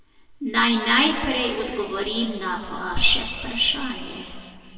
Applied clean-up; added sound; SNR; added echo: none; none; none; reverberation time 2.1 s.